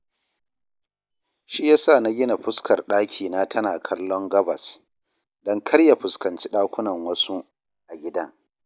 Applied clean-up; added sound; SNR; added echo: none; none; none; none.